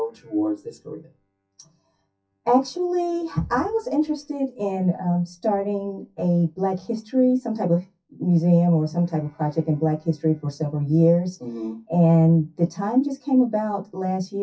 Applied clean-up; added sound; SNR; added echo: classical method WPE with log-MMSE.